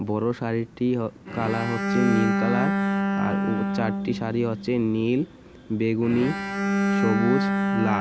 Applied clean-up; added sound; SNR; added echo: none; Bowed string instrument; 0 dB; none.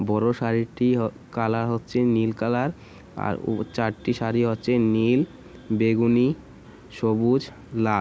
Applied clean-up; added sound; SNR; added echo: none; none; none; none.